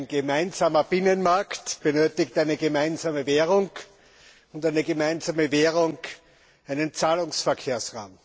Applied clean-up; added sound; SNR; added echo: none; none; none; none.